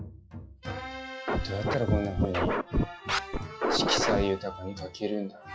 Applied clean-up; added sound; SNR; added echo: classical method WPE with log-MMSE.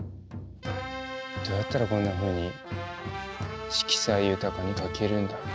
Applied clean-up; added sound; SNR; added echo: none; none; none; none.